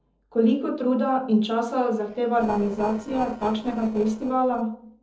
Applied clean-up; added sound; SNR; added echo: neural separator model SepFormer DNS4.